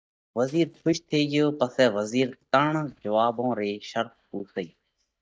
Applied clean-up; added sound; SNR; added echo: neural mask model DeepFilterNet 3.